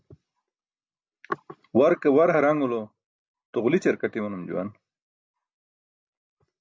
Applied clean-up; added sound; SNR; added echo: none; none; none; none.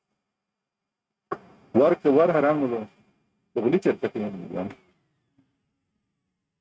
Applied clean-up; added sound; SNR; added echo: neural mask model RNNoise.